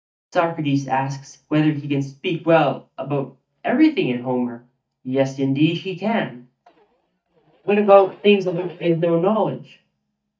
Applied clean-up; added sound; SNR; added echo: neural mask model DeepFilterNet 3.